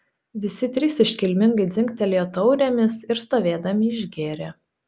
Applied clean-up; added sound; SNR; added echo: none; none; none; none.